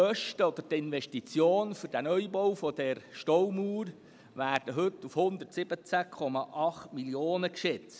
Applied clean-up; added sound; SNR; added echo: none; none; none; none.